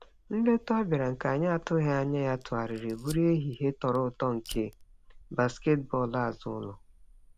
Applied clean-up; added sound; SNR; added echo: none; Fire; 19 dB; none.